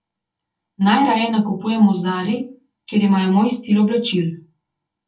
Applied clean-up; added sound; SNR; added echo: none; none; none; reverberation time 0.2 s.